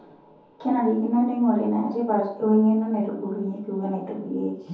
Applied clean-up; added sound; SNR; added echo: none; none; none; reverberation time 0.6 s.